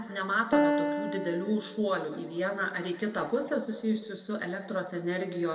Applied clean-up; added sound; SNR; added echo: none; Piano; 1 dB; reverberation time 1.3 s.